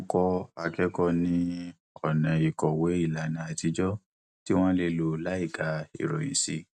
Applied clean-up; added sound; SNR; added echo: none; none; none; none.